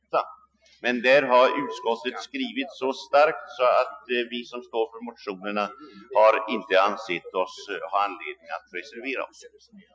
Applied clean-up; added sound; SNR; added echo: classical method Wiener filter.